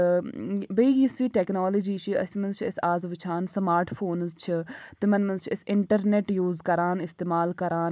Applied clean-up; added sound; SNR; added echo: none; none; none; none.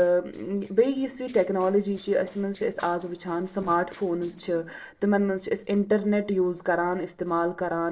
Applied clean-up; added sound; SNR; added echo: neural separator model SepFormer DNS4.